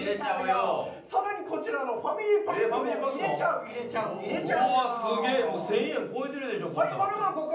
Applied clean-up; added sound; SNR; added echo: none; none; none; reverberation time 0.6 s.